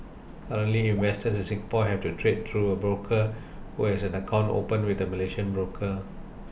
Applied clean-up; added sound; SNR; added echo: none; Raindrop / Drip; 19 dB; none.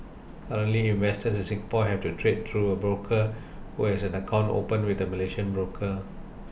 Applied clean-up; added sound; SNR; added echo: none; none; none; none.